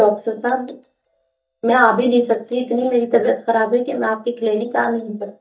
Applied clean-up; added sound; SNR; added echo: neural mask model DeepFilterNet 3.